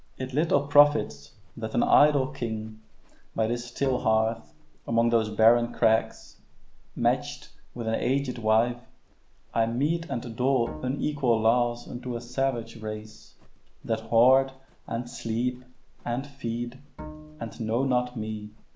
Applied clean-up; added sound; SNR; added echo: none; Bowed string instrument + Livestock, farm animals, working animals; 18 dB; none.